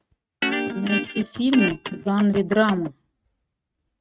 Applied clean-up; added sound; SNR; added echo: neural mask model RNNoise.